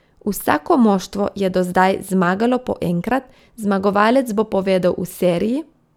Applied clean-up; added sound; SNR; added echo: none; none; none; none.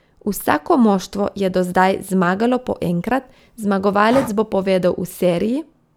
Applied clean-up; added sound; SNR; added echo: none; Breathing; 19 dB; none.